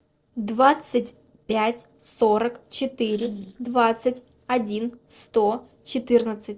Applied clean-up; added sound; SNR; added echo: neural separator model SepFormer DNS4.